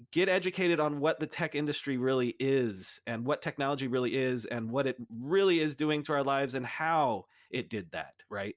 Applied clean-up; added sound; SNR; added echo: none; none; none; none.